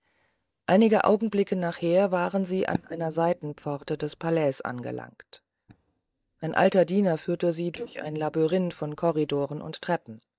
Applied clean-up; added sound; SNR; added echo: neural mask model DeepFilterNet 3.